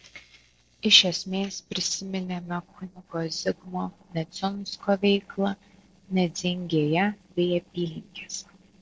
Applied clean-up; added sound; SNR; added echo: neural separator model SepFormer DNS4.